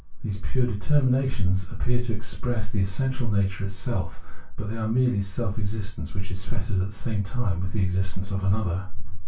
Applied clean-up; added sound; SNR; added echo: none; none; none; reverberation time 0.2 s.